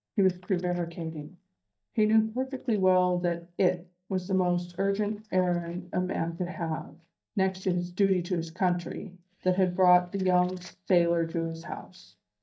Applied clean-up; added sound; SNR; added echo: neural mask model DeepFilterNet 3.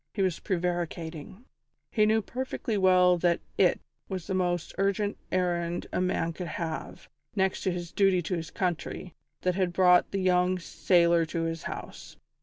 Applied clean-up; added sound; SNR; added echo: none; none; none; none.